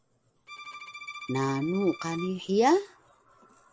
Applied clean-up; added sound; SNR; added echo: none; Bowed string instrument; 15 dB; none.